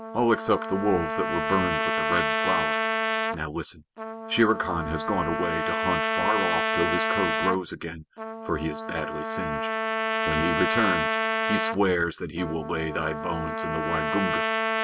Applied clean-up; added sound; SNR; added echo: none; Trumpet; 0 dB; none.